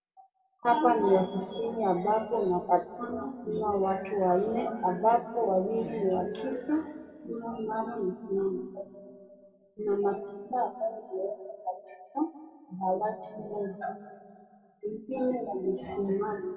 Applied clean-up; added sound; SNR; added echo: none; none; none; reverberation time 1.7 s.